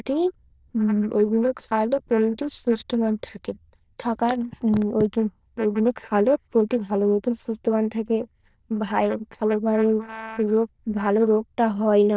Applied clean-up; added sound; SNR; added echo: neural diffusion model UNIVERSE++.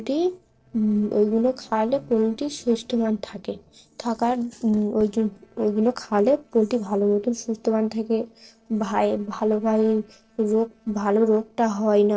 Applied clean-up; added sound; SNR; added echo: neural separator model SepFormer DNS4.